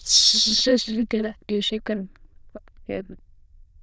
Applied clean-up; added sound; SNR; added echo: neural diffusion model UNIVERSE++.